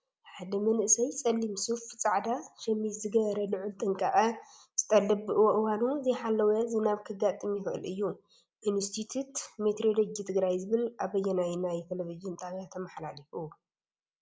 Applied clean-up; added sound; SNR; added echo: none; none; none; none.